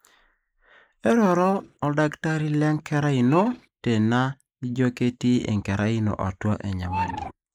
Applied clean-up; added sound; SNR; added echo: neural mask model Resemble Enhance denoiser.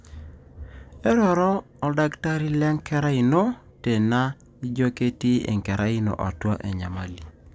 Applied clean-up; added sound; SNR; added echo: none; none; none; none.